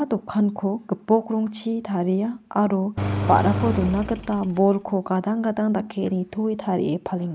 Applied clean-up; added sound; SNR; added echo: none; Engine; 4 dB; none.